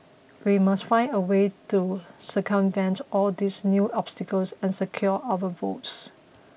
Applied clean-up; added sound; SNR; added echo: none; none; none; none.